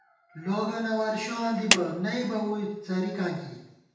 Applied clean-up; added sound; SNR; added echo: none; Clapping; 0 dB; reverberation time 0.8 s.